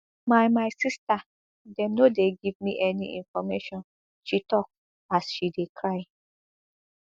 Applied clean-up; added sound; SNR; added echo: none; none; none; none.